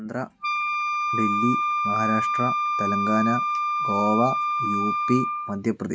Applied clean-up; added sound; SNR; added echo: none; Wind instrument, woodwind instrument; -2 dB; none.